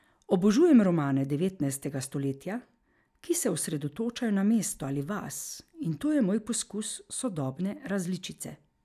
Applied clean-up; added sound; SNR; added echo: none; none; none; none.